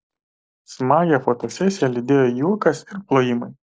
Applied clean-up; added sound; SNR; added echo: neural separator model SepFormer DNS4.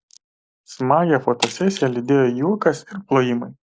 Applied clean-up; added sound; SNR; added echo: none; Shatter; 14 dB; none.